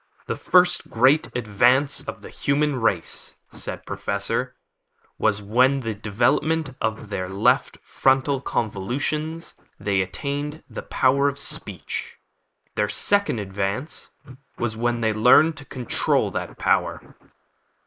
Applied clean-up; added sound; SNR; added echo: neural mask model Resemble Enhance denoiser.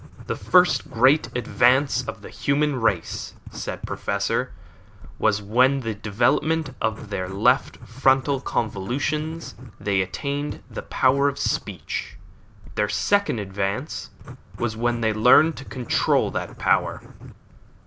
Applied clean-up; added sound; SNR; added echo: none; Writing; 15 dB; none.